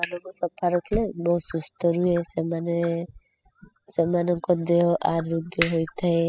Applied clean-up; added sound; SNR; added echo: classical method spectral subtraction.